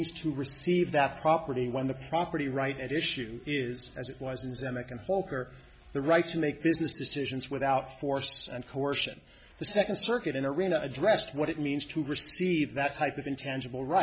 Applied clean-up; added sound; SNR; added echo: none; none; none; none.